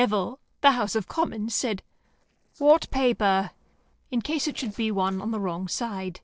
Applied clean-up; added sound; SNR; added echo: neural separator model SepFormer DNS4.